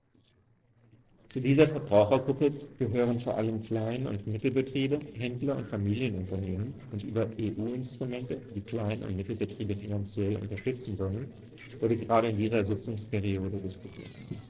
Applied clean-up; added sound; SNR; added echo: neural separator model SepFormer DNS4.